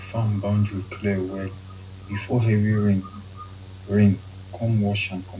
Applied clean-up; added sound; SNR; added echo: none; Mechanical fan; 16 dB; reverberation time 0.2 s.